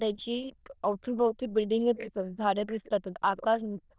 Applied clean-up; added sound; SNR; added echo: neural diffusion model UNIVERSE++.